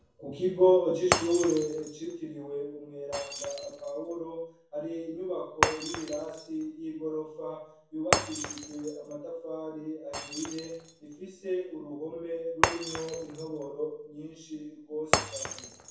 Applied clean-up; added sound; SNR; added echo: none; Shatter; 3 dB; reverberation time 0.6 s.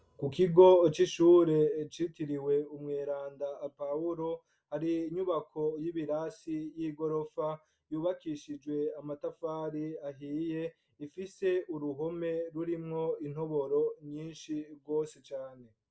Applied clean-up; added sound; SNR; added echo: none; none; none; none.